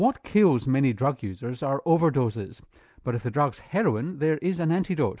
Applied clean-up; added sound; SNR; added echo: none; none; none; none.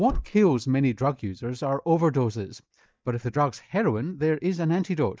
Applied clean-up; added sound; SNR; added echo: neural mask model DeepFilterNet 3.